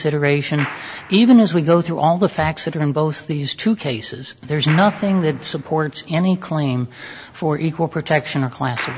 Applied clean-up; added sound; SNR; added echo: none; Clapping; 18 dB; none.